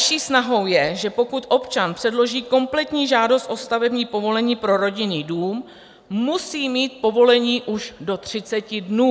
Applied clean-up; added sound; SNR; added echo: none; none; none; none.